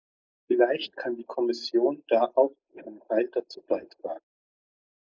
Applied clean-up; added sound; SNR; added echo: neural mask model Resemble Enhance denoiser.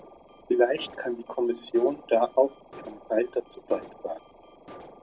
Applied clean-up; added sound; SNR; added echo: none; Alarm; 20 dB; none.